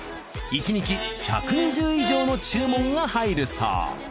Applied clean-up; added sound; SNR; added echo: none; Brass instrument; 8 dB; none.